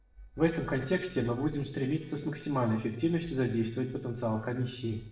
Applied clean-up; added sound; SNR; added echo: neural separator model SepFormer DNS4.